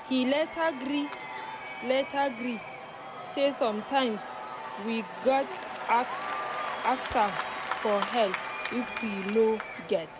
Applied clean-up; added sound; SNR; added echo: none; Applause / Crowd / Cheering; 7 dB; none.